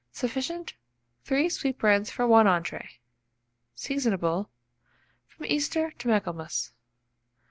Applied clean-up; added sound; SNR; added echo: none; none; none; none.